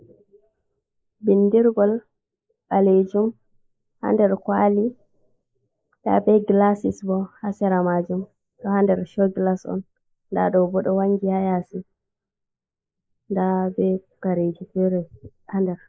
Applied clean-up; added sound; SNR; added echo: neural mask model Resemble Enhance denoiser.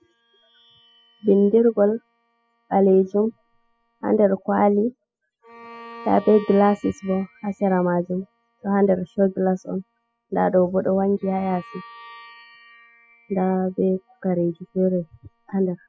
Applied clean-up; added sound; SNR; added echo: classical method spectral subtraction.